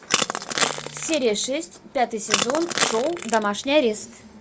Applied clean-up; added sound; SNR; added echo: none; Crushing; 2 dB; none.